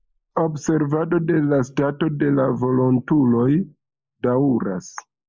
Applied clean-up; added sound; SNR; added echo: neural mask model Resemble Enhance denoiser.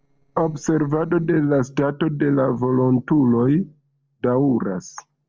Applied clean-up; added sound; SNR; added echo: neural separator model SepFormer DNS4.